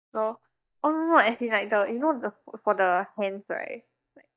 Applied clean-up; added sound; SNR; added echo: neural mask model DeepFilterNet 3.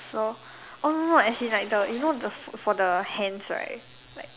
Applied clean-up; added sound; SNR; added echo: none; Water / Splash, splatter; 17 dB; none.